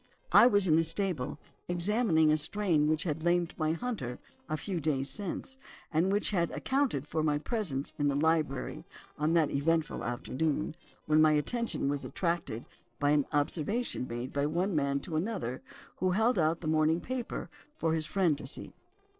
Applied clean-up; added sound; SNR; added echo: neural separator model SepFormer DNS4.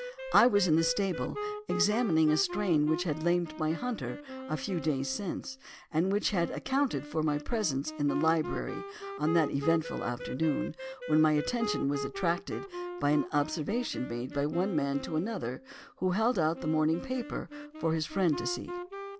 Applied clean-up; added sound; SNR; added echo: none; Wind instrument, woodwind instrument; 10 dB; none.